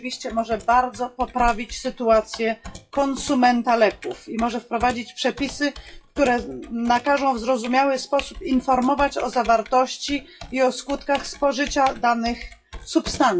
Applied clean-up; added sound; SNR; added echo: classical method WPE with log-MMSE.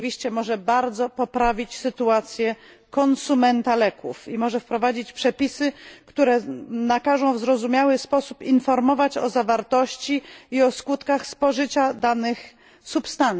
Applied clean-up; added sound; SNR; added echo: none; none; none; none.